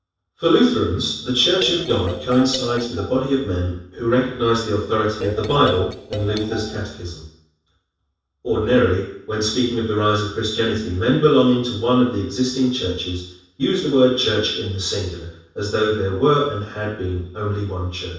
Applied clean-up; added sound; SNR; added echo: neural separator model SepFormer DNS4.